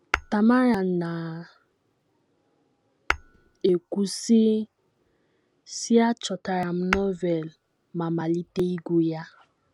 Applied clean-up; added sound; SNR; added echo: none; Tap / Hammer; 11 dB; none.